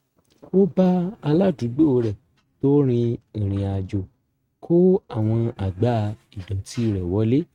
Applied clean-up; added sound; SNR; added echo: neural mask model RNNoise.